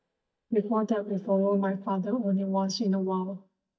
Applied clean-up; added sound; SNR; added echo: neural mask model DeepFilterNet 3.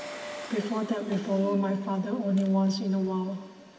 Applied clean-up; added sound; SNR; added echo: none; Engine; 15 dB; reverberation time 1.4 s.